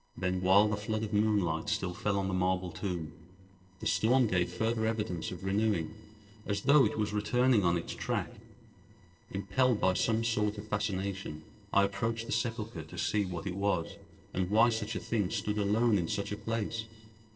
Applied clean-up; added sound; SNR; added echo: neural separator model SepFormer DNS4.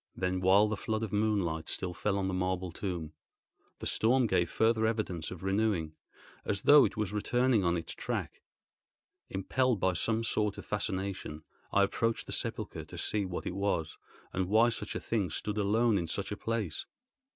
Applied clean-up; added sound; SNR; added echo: none; none; none; none.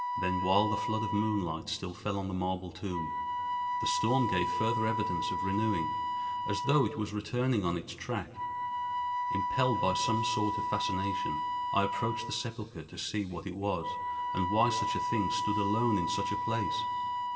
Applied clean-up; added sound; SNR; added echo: none; Wind instrument, woodwind instrument; 1 dB; reverberation time 2.7 s.